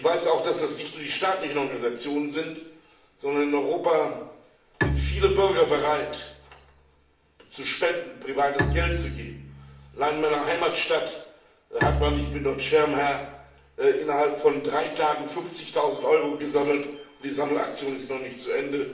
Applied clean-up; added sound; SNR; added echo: none; Bowed string instrument; 6 dB; reverberation time 0.6 s.